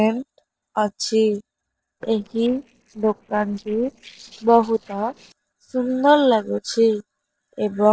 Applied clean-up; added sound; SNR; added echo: neural separator model SepFormer DNS4.